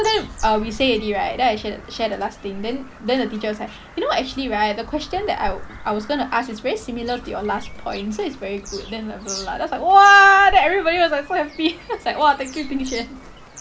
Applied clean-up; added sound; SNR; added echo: none; Drawer open or close + Bird vocalization, bird call, bird song; 15 dB; none.